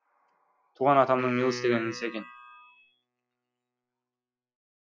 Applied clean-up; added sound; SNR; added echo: classical method Wiener filter.